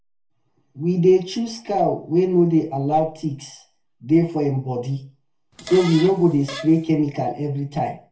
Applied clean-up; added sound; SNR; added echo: none; Fart; 14 dB; reverberation time 0.3 s.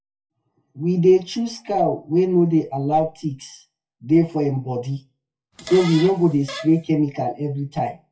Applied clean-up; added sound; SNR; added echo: classical method WPE with log-MMSE.